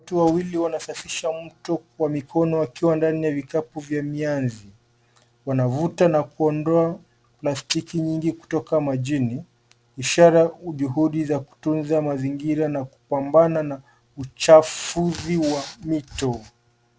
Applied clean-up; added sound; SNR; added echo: none; none; none; none.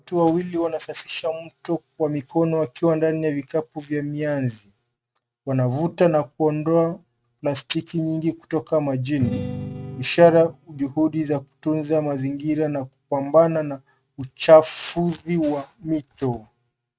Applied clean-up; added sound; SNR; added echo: neural mask model RNNoise.